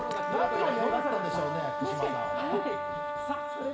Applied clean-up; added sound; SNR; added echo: none; Brass instrument; 0 dB; reverberation time 0.9 s.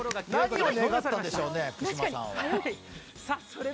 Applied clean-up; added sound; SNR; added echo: none; none; none; none.